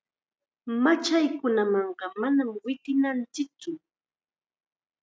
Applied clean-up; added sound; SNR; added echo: none; none; none; none.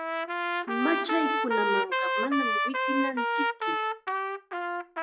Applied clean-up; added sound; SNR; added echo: none; Trumpet; -4 dB; none.